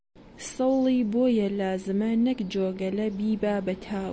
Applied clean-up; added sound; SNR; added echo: none; none; none; none.